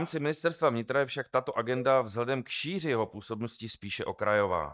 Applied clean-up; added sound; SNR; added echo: neural mask model DeepFilterNet 3.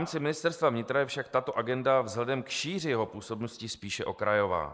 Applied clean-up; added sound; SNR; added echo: neural mask model Resemble Enhance denoiser.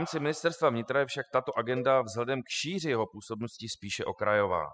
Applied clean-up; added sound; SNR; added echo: classical method spectral subtraction.